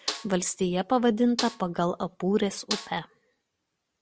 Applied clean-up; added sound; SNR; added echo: none; Snare drum; 12 dB; none.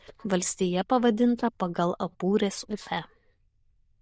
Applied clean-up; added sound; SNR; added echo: neural diffusion model UNIVERSE++.